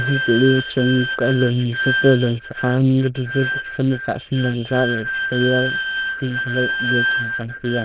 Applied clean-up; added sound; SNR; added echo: neural diffusion model UNIVERSE++.